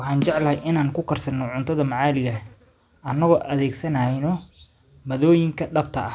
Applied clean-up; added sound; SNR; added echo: none; Snare drum; 14 dB; none.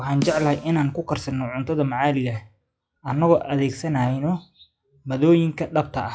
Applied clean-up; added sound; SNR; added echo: classical method log-MMSE.